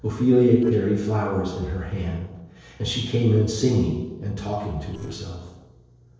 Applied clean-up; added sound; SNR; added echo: neural separator model SepFormer DNS4.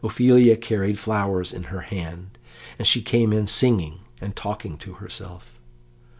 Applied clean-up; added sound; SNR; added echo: none; none; none; none.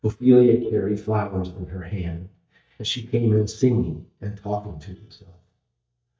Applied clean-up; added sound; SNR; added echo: neural mask model DeepFilterNet 3.